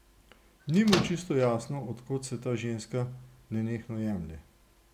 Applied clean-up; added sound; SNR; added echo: none; Microwave oven; 3 dB; none.